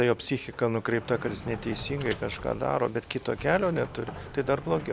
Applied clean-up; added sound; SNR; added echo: none; Sliding door; 14 dB; none.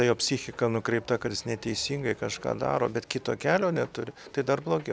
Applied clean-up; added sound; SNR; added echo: none; none; none; none.